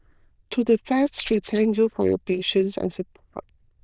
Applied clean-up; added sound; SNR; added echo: neural diffusion model UNIVERSE++.